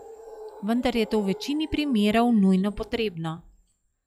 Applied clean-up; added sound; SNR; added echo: classical method log-MMSE.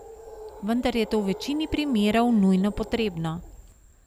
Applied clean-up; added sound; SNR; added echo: none; Animal; 17 dB; none.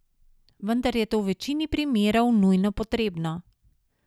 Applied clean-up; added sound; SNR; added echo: none; none; none; none.